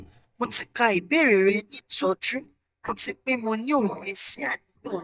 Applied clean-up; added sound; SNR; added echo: neural mask model DeepFilterNet 3.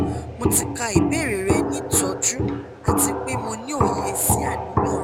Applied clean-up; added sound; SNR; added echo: none; Walk, footsteps; -4 dB; none.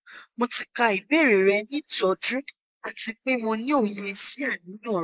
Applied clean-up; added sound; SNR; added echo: neural mask model Resemble Enhance denoiser.